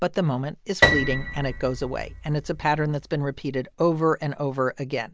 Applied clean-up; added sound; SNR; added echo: none; Piano; 2 dB; none.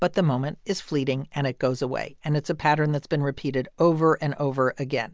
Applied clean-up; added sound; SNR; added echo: none; none; none; none.